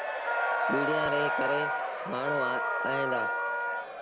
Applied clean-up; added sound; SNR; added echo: none; Wind instrument, woodwind instrument + Crowd / Cheering; -4 dB; none.